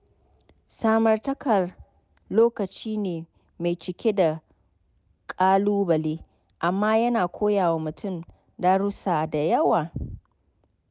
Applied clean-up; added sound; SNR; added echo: none; none; none; none.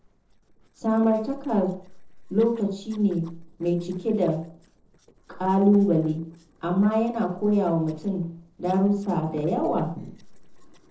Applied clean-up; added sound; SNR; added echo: neural separator model SepFormer DNS4.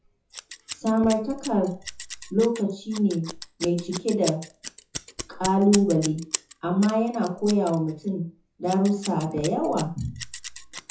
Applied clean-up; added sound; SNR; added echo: classical method WPE with log-MMSE.